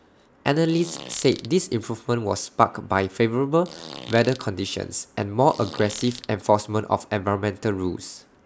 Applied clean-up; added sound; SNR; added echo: none; Fart; 17 dB; none.